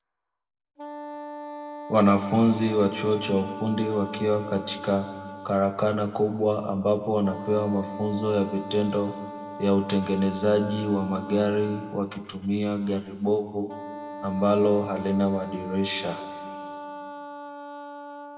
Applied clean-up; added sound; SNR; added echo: none; Wind instrument, woodwind instrument; 13 dB; reverberation time 1.7 s.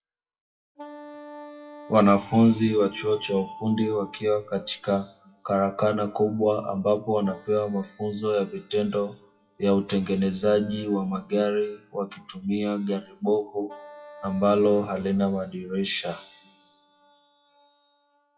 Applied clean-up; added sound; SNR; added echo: classical method WPE with log-MMSE.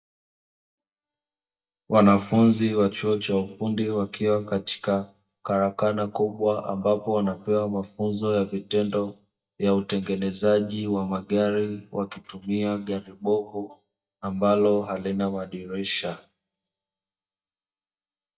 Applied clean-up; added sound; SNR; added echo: neural mask model DeepFilterNet 3.